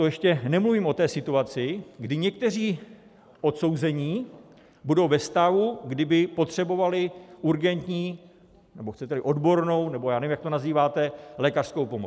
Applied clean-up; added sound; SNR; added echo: none; none; none; none.